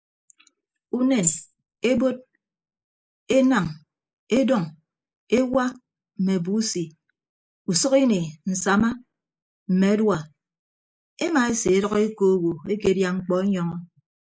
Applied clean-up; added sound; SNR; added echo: neural mask model Resemble Enhance denoiser.